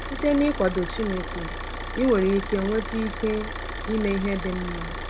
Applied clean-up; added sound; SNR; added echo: none; Idling / Car; 6 dB; none.